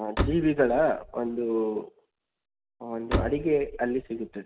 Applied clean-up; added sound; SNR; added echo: none; Slam; 5 dB; none.